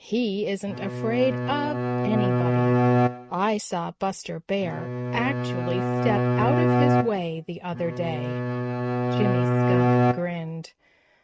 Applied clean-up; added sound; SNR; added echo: neural mask model RNNoise.